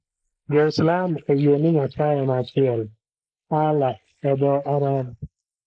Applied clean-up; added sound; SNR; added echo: neural mask model Resemble Enhance denoiser.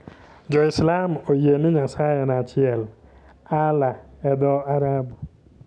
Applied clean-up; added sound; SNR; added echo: none; none; none; none.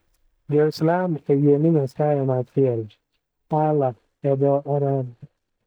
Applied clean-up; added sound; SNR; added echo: neural mask model DeepFilterNet 3.